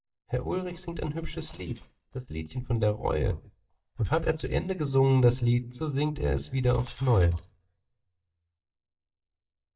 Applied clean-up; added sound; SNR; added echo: neural mask model DeepFilterNet 3.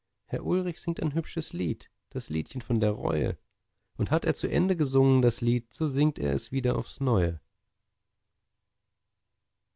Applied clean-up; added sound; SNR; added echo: none; none; none; none.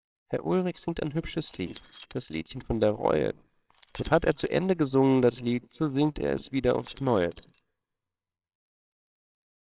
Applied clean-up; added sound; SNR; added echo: neural separator model SepFormer WHAMR!.